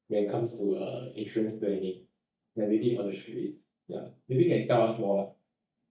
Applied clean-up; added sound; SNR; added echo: neural mask model DeepFilterNet 3.